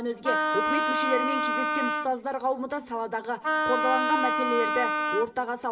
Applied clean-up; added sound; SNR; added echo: none; Wind instrument, woodwind instrument; -2 dB; reverberation time 2.0 s.